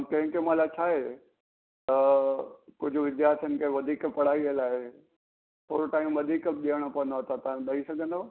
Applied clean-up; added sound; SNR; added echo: none; none; none; none.